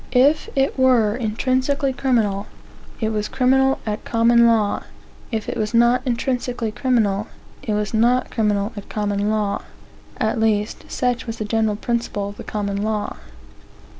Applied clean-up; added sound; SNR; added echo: none; none; none; none.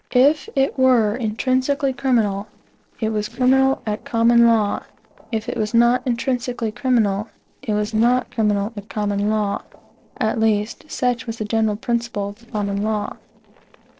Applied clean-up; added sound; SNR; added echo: neural separator model SepFormer DNS4.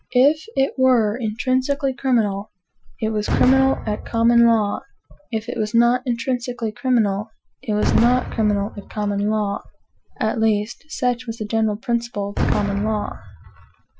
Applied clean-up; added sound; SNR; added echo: classical method Wiener filter.